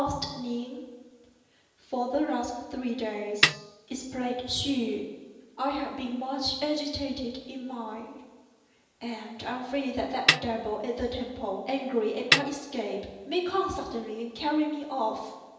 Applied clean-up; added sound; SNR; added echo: none; Snare drum; -4 dB; reverberation time 1.0 s.